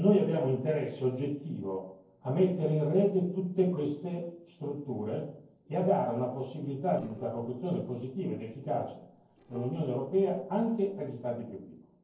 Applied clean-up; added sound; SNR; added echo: neural separator model SepFormer DNS4.